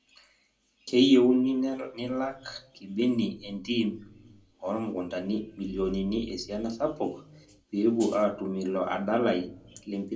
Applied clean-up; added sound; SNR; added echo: none; none; none; reverberation time 0.2 s.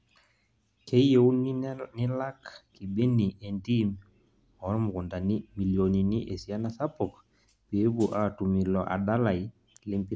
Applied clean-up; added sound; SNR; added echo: none; none; none; none.